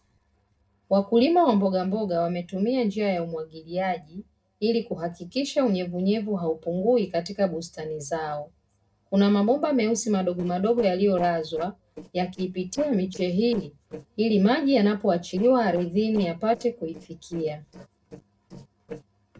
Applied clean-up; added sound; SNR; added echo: neural separator model SepFormer DNS4.